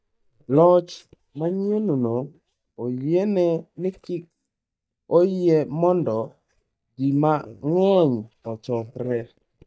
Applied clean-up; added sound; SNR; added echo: neural mask model DeepFilterNet 3.